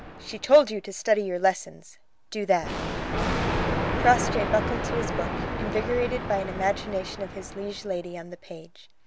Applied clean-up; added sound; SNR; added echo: none; Thunder; 4 dB; none.